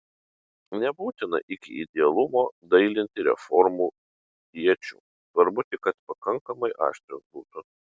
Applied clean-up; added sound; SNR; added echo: none; none; none; none.